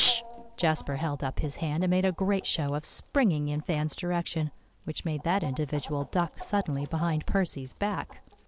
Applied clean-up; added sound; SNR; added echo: none; Chicken, rooster; 19 dB; none.